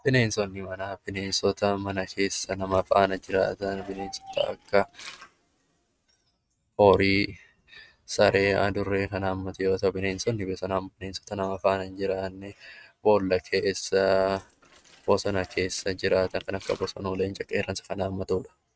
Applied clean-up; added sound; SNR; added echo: neural mask model RNNoise.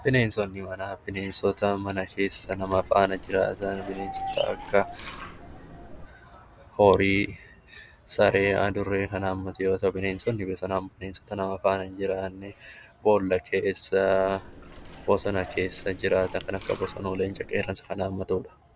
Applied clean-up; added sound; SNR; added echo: none; Liquid; 16 dB; none.